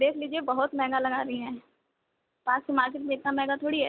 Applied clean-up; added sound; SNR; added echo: none; none; none; none.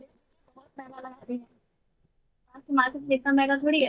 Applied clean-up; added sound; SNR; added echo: neural mask model DeepFilterNet 3.